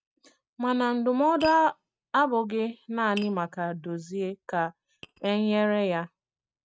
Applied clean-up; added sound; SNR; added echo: neural mask model RNNoise.